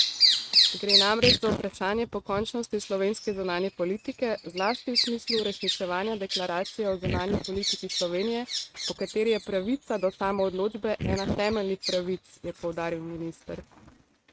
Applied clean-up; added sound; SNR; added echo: neural mask model RNNoise.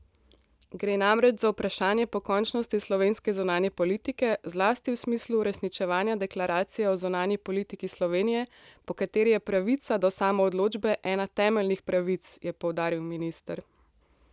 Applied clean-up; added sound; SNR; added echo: none; none; none; none.